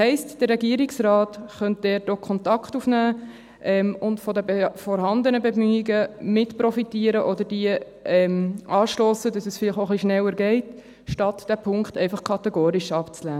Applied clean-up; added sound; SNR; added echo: none; none; none; none.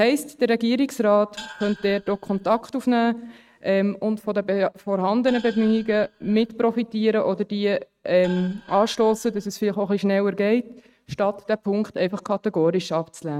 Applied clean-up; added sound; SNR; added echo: neural mask model RNNoise.